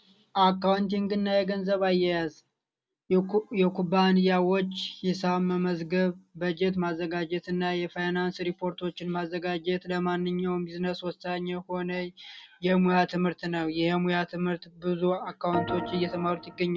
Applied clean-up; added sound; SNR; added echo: none; Organ; 7 dB; none.